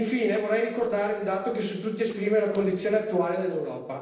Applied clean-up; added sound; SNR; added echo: neural separator model SepFormer DNS4.